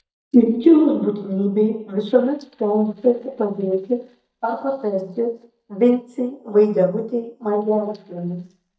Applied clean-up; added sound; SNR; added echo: neural mask model DeepFilterNet 3.